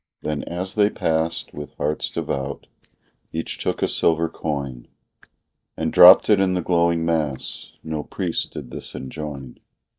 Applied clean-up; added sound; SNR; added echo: neural mask model DeepFilterNet 3.